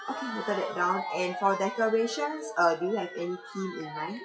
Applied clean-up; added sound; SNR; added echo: classical method WPE with log-MMSE.